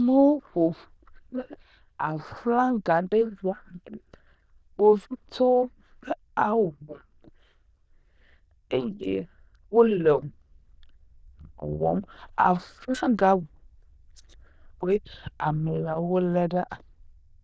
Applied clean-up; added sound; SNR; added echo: neural diffusion model UNIVERSE++.